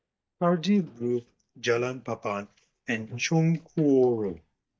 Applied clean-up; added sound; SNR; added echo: neural mask model DeepFilterNet 3.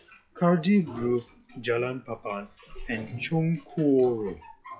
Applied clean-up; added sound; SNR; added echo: classical method WPE with log-MMSE.